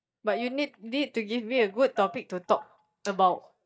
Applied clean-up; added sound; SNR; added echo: neural mask model DeepFilterNet 3.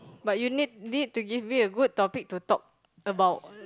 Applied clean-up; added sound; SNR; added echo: none; none; none; none.